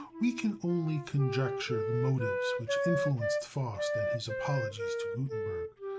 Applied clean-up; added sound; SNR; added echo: none; Wind instrument, woodwind instrument; 1 dB; none.